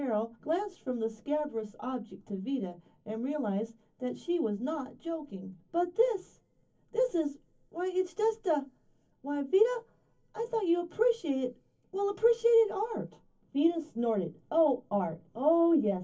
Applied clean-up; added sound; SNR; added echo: none; none; none; reverberation time 0.3 s.